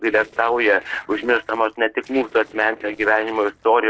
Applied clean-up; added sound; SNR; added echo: neural separator model SepFormer DNS4.